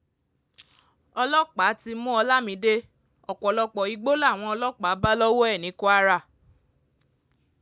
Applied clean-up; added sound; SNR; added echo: none; none; none; none.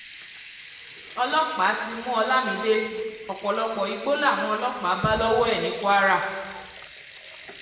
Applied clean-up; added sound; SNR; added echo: none; Sink (filling or washing) / Water tap, faucet / Liquid; 19 dB; reverberation time 1.3 s.